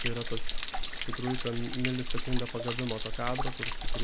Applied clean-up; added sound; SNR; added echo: none; Stream / Trickle, dribble / Splash, splatter; -5 dB; none.